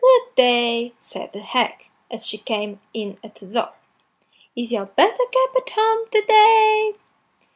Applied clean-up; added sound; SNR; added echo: none; none; none; none.